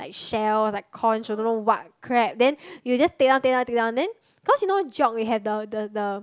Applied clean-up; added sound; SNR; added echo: none; none; none; none.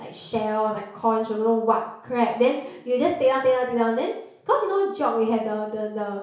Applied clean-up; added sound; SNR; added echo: none; none; none; reverberation time 0.6 s.